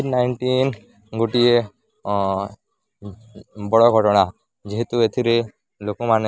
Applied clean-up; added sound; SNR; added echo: none; none; none; none.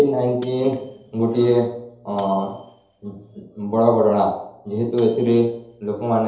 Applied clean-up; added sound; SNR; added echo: none; Tambourine; 14 dB; reverberation time 2.2 s.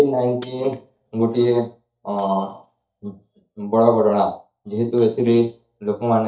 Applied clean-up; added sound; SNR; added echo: neural mask model DeepFilterNet 3.